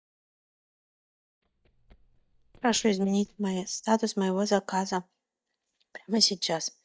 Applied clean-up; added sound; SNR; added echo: neural mask model DeepFilterNet 3.